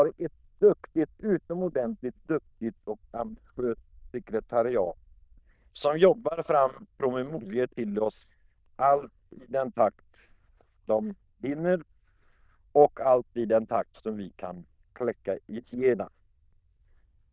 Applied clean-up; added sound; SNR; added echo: neural diffusion model UNIVERSE++.